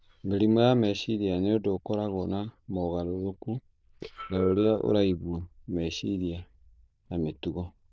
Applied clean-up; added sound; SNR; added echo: neural diffusion model UNIVERSE++.